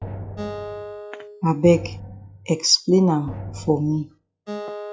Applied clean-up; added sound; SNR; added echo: classical method log-MMSE.